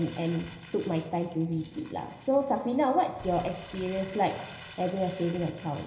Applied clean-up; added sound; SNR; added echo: none; Crumpling, crinkling; 17 dB; reverberation time 0.9 s.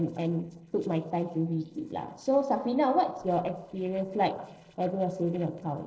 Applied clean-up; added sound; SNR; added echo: neural separator model SepFormer DNS4.